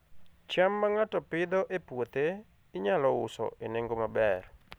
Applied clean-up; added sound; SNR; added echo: none; none; none; none.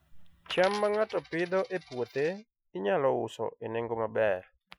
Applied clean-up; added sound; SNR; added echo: classical method Wiener filter.